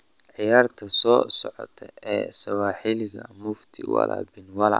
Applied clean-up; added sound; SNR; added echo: none; none; none; none.